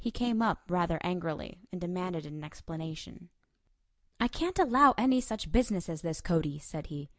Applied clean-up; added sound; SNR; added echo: none; none; none; none.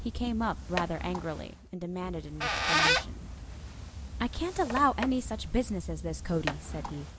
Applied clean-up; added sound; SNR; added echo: none; Squeak; 2 dB; none.